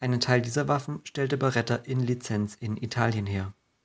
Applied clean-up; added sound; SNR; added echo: none; none; none; none.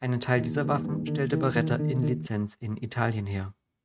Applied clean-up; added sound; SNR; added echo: neural mask model RNNoise.